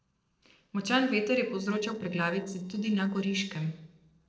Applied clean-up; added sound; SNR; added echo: neural separator model SepFormer DNS4.